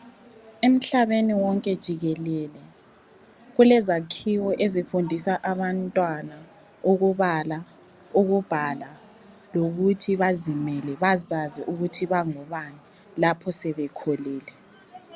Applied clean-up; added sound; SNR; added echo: none; none; none; none.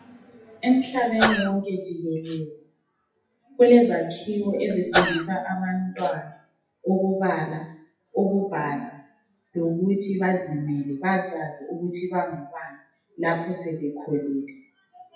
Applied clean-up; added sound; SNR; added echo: classical method WPE with log-MMSE.